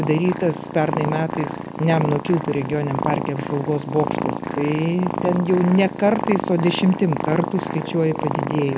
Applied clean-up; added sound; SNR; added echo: none; Purr; 6 dB; none.